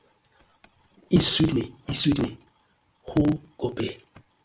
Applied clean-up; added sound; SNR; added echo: none; none; none; none.